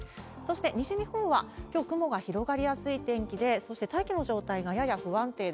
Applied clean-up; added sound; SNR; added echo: none; none; none; none.